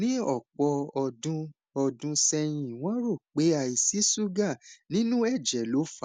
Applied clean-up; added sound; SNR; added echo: none; none; none; none.